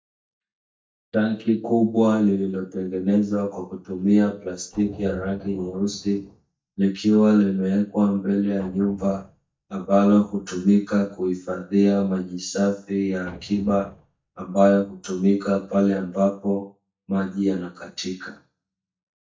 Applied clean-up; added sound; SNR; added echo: neural mask model DeepFilterNet 3.